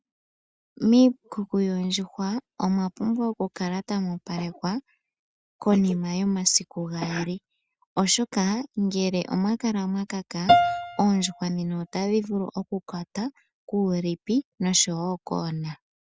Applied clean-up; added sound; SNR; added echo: none; Piano; 1 dB; none.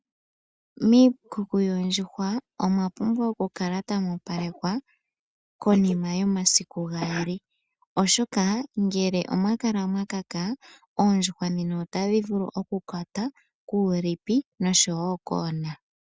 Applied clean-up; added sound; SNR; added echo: none; none; none; none.